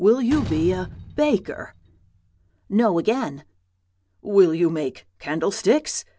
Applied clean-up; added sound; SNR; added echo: none; Slam; 14 dB; none.